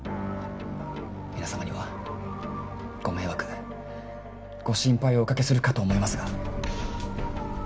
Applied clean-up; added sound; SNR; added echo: none; none; none; none.